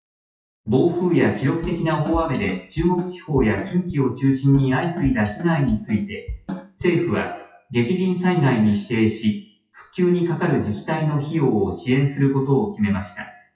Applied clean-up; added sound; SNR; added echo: classical method WPE with log-MMSE.